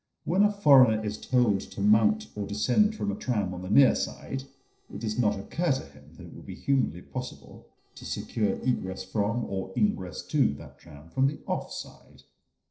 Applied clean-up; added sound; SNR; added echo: neural separator model SepFormer DNS4.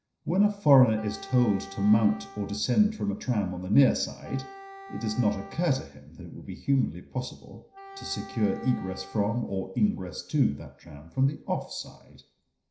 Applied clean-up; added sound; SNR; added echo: none; Wind instrument, woodwind instrument; 18 dB; reverberation time 0.5 s.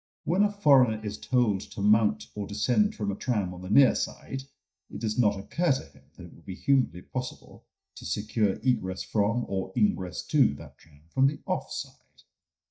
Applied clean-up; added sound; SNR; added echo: neural mask model DeepFilterNet 3.